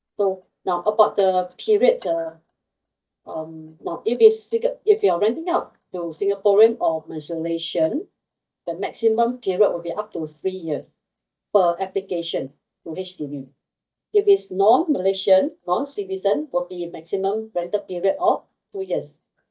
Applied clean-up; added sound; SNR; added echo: neural mask model DeepFilterNet 3.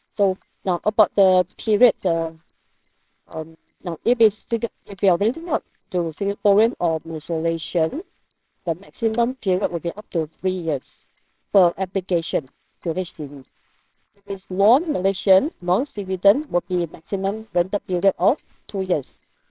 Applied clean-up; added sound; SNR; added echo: neural separator model SepFormer WHAMR!.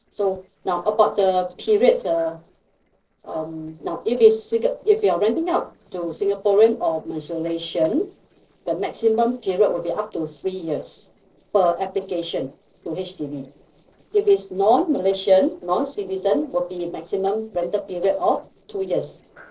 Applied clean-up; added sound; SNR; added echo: neural separator model SepFormer DNS4.